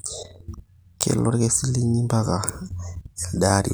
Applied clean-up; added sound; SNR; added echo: none; none; none; none.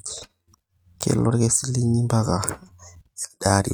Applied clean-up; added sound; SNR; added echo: neural mask model RNNoise.